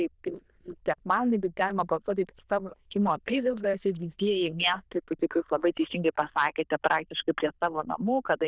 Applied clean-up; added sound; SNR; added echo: neural diffusion model UNIVERSE++.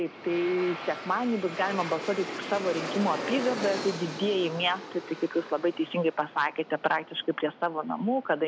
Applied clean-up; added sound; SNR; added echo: none; Aircraft; 9 dB; none.